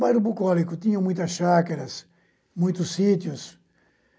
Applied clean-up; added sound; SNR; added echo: neural mask model Resemble Enhance denoiser.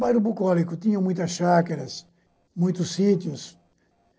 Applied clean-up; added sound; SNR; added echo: neural separator model SepFormer DNS4.